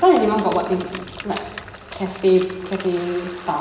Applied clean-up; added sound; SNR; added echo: none; Bicycle; 15 dB; reverberation time 0.9 s.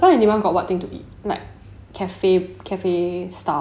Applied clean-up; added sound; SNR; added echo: none; none; none; none.